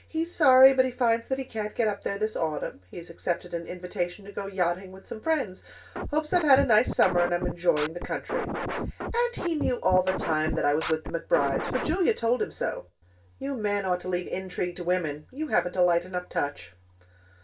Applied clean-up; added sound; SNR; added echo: none; Scratching (performance technique); 6 dB; reverberation time 0.2 s.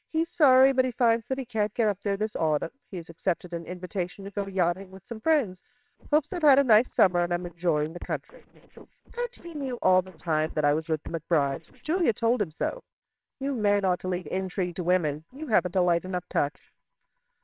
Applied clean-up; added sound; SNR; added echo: neural separator model SepFormer WHAMR!.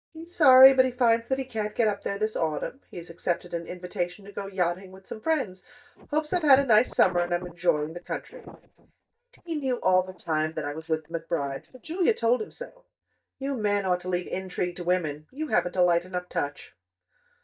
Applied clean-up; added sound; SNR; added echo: neural mask model DeepFilterNet 3.